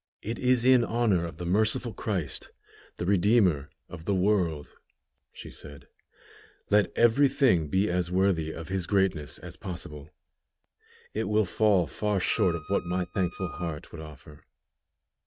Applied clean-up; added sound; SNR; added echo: neural mask model RNNoise.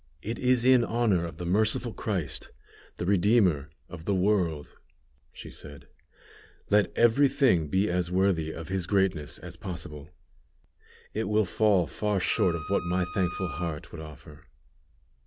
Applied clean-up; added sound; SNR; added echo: none; Wind instrument, woodwind instrument; 12 dB; none.